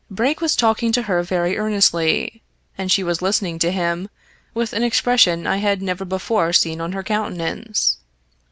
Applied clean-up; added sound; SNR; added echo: none; none; none; none.